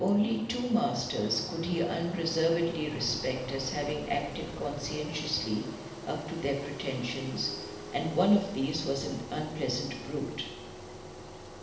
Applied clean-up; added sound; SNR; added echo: none; Engine; 10 dB; reverberation time 0.8 s.